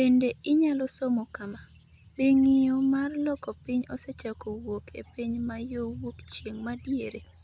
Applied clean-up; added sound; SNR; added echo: none; none; none; none.